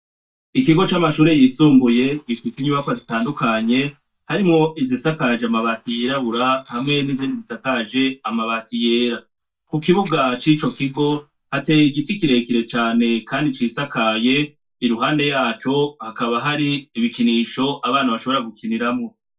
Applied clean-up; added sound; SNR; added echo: neural mask model DeepFilterNet 3.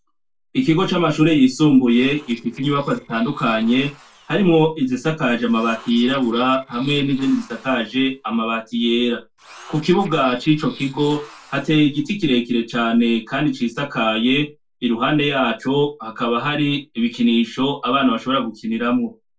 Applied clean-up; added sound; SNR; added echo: neural separator model SepFormer DNS4.